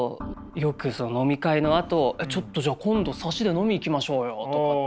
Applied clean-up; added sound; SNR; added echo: none; Organ; 16 dB; none.